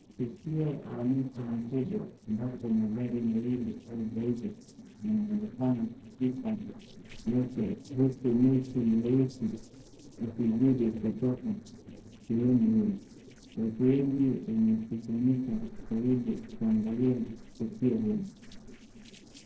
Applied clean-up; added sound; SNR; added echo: neural separator model SepFormer DNS4.